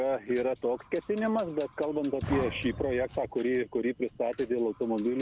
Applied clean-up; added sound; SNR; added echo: none; Fire; 13 dB; none.